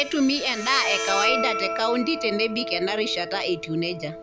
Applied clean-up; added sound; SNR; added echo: none; Bowed string instrument; 5 dB; none.